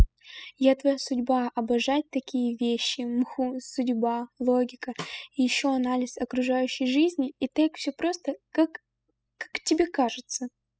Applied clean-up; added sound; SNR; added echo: classical method spectral subtraction.